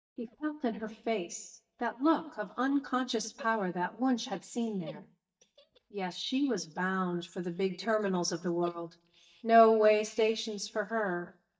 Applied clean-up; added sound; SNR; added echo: neural mask model DeepFilterNet 3.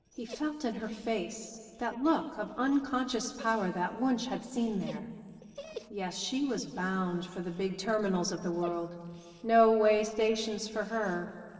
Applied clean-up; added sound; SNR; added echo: neural separator model SepFormer DNS4.